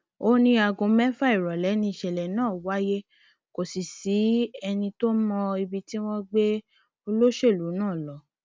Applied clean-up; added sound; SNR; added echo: none; none; none; none.